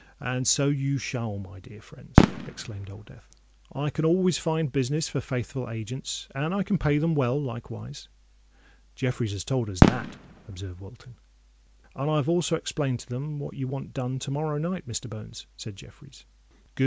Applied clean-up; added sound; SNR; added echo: none; Fireworks; -2 dB; none.